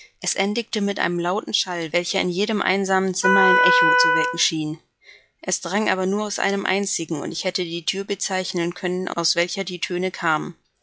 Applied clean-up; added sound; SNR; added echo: classical method log-MMSE.